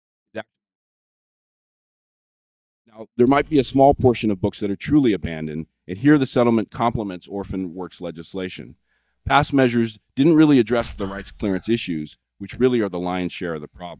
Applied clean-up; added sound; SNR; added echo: neural mask model DeepFilterNet 3.